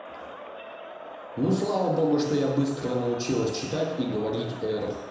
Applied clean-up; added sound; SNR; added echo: none; Crowd; 13 dB; reverberation time 1.0 s.